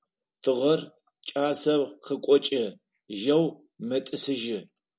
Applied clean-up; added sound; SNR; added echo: none; none; none; none.